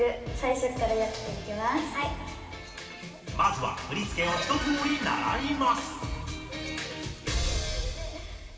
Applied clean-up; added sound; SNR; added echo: none; none; none; reverberation time 2.4 s.